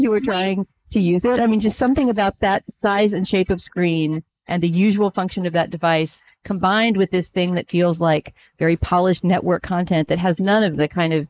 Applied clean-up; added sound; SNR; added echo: neural mask model Resemble Enhance denoiser.